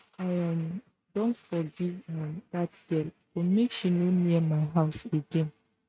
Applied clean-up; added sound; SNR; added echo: neural mask model RNNoise.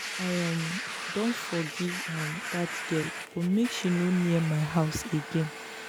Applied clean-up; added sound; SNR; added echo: none; Domestic sounds, home sounds; 7 dB; none.